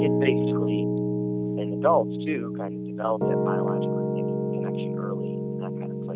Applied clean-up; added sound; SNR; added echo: none; Piano; -5 dB; none.